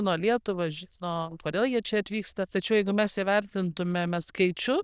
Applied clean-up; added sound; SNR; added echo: neural diffusion model UNIVERSE++.